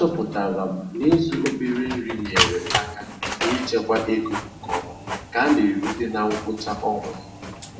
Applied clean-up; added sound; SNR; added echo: none; Printer; 6 dB; reverberation time 0.7 s.